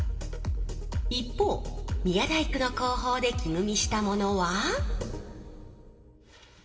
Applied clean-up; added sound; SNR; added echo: none; none; none; reverberation time 2.2 s.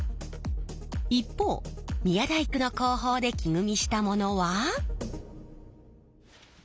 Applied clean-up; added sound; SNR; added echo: none; none; none; none.